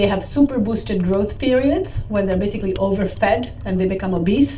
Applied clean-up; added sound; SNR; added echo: none; Mechanisms; 19 dB; reverberation time 0.2 s.